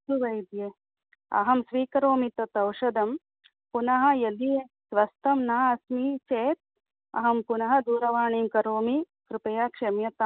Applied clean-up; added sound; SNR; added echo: none; none; none; none.